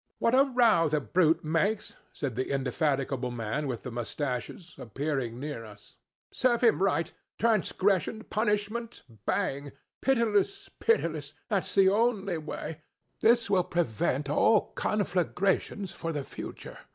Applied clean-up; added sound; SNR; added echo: none; none; none; none.